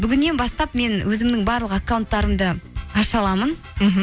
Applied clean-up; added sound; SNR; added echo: none; none; none; none.